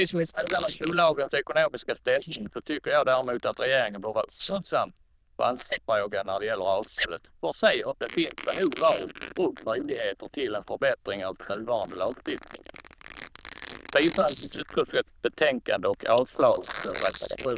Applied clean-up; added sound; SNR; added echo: neural diffusion model UNIVERSE++.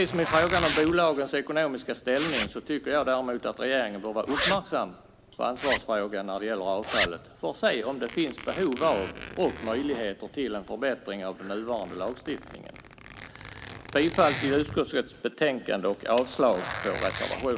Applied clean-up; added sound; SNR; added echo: none; Zipper (clothing); 6 dB; none.